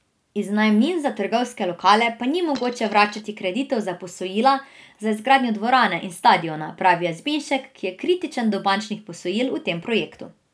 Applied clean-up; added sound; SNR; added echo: none; Coin (dropping); 19 dB; none.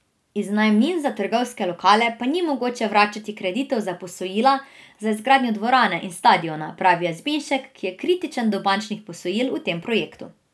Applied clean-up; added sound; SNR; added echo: none; none; none; none.